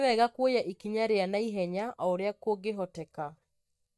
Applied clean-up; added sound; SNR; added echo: neural mask model DeepFilterNet 3.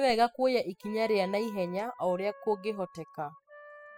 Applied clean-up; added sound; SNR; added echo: classical method spectral subtraction.